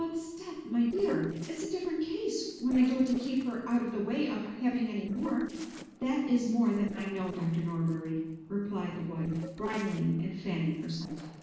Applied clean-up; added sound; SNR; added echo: neural separator model SepFormer DNS4.